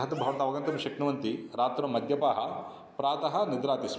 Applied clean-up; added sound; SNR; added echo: none; Cheering; 12 dB; none.